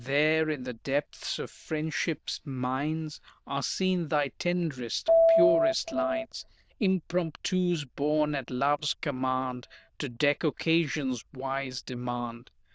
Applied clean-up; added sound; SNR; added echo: neural diffusion model UNIVERSE++.